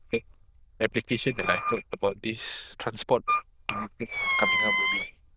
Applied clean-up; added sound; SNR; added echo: neural diffusion model UNIVERSE++.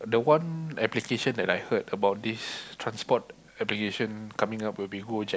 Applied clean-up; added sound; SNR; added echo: none; none; none; none.